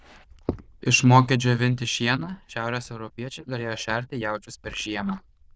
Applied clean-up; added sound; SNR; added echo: neural diffusion model UNIVERSE++.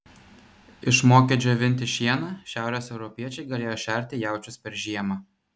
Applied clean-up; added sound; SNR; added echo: none; none; none; none.